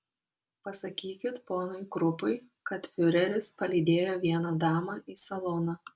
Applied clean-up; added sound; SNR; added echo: none; none; none; none.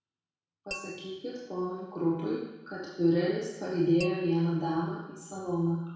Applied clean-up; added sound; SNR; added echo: none; Tap / Glass; 16 dB; reverberation time 1.1 s.